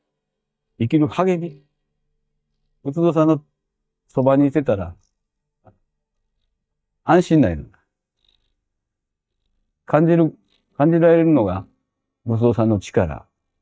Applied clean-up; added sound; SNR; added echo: neural mask model DeepFilterNet 3.